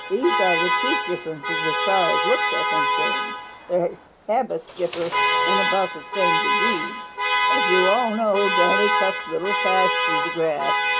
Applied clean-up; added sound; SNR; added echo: none; Alarm; -2 dB; none.